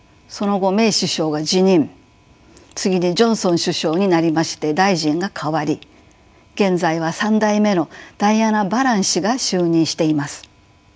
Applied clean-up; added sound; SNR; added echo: none; none; none; none.